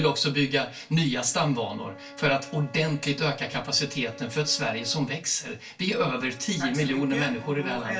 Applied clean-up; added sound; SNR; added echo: none; Bowed string instrument; 19 dB; reverberation time 0.2 s.